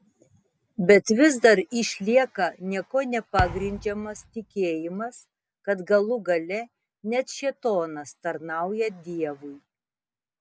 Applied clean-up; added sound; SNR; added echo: none; Thump, thud; 10 dB; none.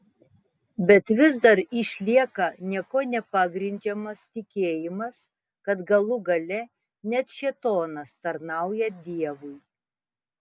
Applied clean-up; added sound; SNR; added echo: none; none; none; none.